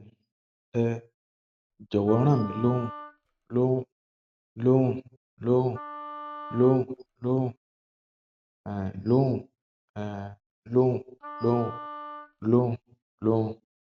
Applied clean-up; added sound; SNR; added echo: none; Wind instrument, woodwind instrument; 14 dB; none.